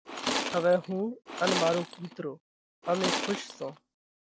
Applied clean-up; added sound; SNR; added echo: none; Tools; 3 dB; none.